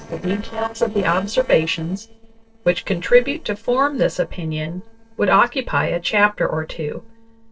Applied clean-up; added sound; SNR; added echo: neural separator model SepFormer DNS4.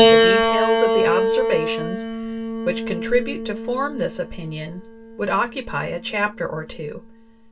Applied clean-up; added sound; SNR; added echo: none; Piano; -4 dB; reverberation time 0.2 s.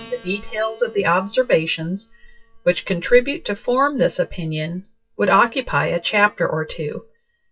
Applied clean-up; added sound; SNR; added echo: classical method WPE with log-MMSE.